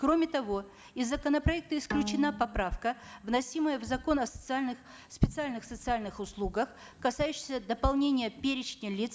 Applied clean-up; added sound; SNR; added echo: none; Bowed string instrument; 11 dB; none.